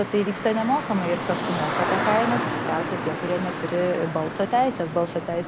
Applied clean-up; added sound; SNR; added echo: none; Traffic noise, roadway noise; 4 dB; none.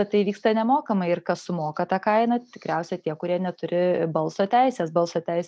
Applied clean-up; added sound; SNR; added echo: none; none; none; none.